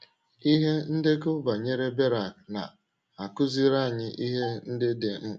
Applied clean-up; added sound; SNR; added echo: none; none; none; none.